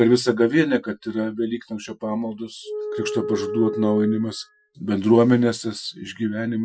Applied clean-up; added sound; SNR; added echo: classical method Wiener filter.